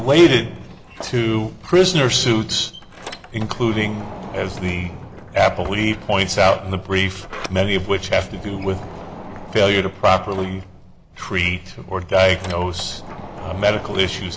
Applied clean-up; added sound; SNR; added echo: none; Sliding door; 15 dB; none.